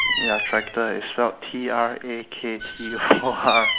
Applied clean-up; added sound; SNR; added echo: none; Bird vocalization, bird call, bird song; 4 dB; none.